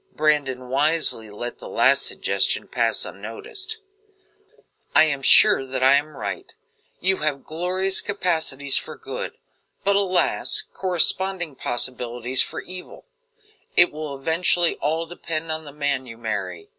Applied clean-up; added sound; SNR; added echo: none; none; none; none.